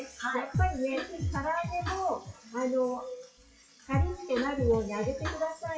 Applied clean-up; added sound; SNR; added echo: classical method WPE with log-MMSE.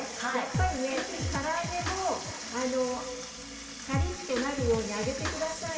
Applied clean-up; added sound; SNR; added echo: none; Drum kit; 3 dB; reverberation time 3.0 s.